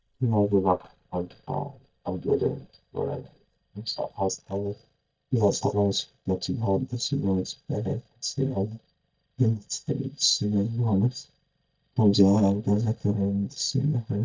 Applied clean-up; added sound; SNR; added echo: neural mask model DeepFilterNet 3.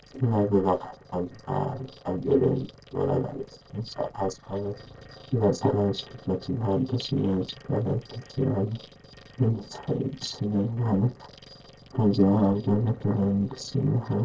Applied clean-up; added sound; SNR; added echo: neural separator model SepFormer DNS4.